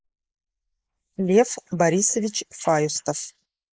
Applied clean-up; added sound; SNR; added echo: neural mask model Resemble Enhance denoiser.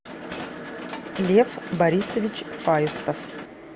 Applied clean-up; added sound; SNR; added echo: none; Mechanisms; 11 dB; none.